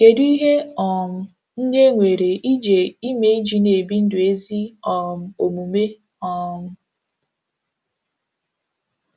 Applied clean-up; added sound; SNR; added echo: none; none; none; none.